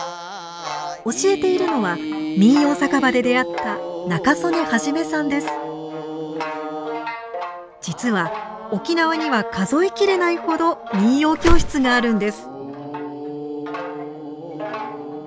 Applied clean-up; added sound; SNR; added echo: none; Whoosh, swoosh, swish; -3 dB; none.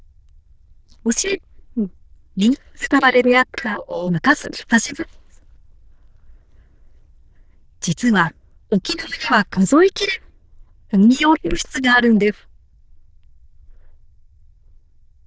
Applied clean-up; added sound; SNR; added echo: neural diffusion model UNIVERSE++.